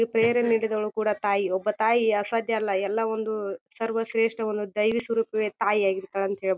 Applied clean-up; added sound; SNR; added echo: none; none; none; none.